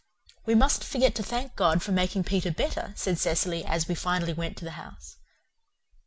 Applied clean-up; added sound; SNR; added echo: none; none; none; none.